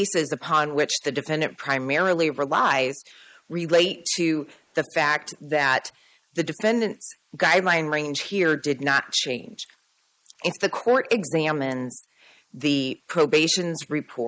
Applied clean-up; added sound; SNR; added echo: neural mask model Resemble Enhance denoiser.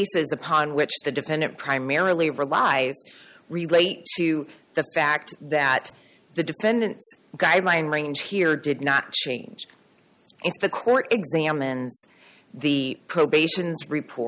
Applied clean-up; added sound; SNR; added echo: none; none; none; none.